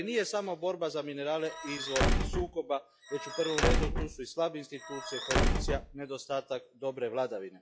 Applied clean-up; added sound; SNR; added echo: classical method log-MMSE.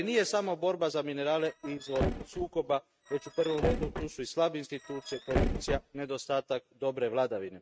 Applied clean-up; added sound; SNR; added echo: neural mask model RNNoise.